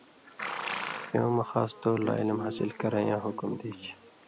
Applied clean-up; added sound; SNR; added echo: none; Livestock, farm animals, working animals; 11 dB; none.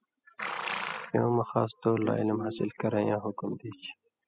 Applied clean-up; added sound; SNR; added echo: classical method spectral subtraction.